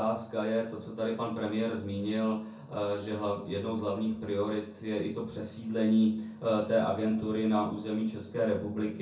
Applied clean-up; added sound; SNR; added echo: none; none; none; reverberation time 0.6 s.